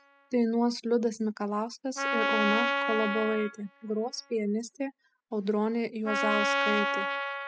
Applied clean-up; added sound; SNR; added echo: classical method spectral subtraction.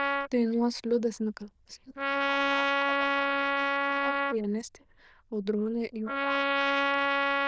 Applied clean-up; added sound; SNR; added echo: neural diffusion model UNIVERSE++.